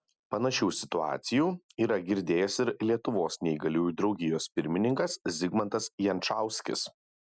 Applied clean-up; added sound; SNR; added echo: none; none; none; none.